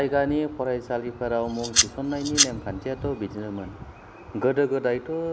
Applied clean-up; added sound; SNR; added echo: none; Domestic sounds, home sounds; -3 dB; none.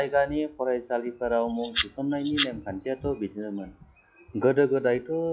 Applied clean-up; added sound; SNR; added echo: classical method log-MMSE.